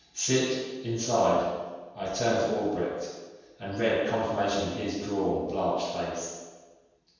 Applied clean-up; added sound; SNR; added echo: none; none; none; reverberation time 1.2 s.